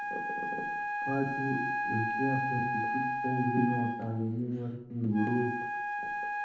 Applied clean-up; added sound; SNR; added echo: none; Wind instrument, woodwind instrument; 0 dB; reverberation time 0.7 s.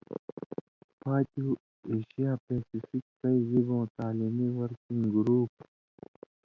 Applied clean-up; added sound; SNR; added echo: none; none; none; none.